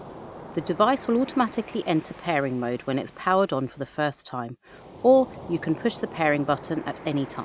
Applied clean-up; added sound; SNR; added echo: none; Waves, surf; 17 dB; none.